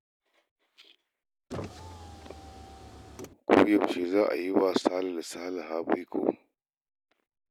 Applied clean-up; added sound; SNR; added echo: none; Car; 13 dB; none.